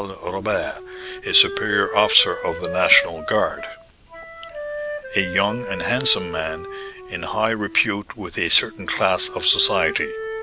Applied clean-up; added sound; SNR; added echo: none; Wind instrument, woodwind instrument; 10 dB; none.